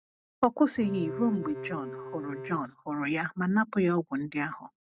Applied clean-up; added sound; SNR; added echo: neural mask model RNNoise.